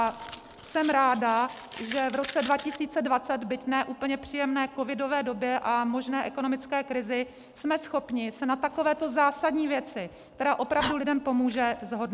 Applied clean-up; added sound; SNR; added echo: none; Fire; 16 dB; none.